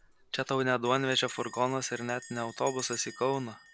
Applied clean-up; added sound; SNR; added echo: none; Bell; 17 dB; none.